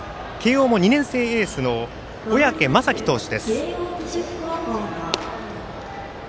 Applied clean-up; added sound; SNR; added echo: none; none; none; none.